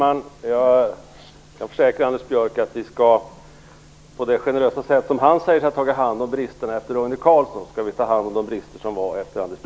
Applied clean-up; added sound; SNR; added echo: none; none; none; none.